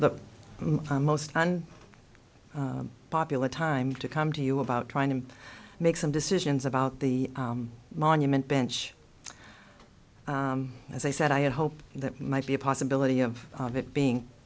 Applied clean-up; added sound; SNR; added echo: none; none; none; none.